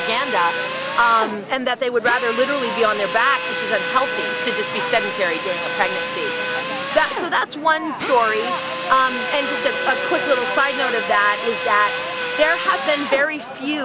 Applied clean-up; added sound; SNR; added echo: none; Drill; 5 dB; none.